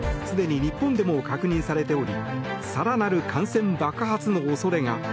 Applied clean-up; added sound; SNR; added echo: none; none; none; none.